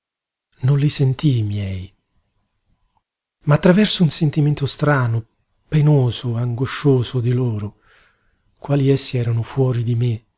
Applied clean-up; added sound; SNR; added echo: none; none; none; none.